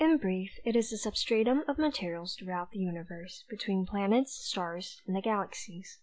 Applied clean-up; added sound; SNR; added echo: neural mask model Resemble Enhance denoiser.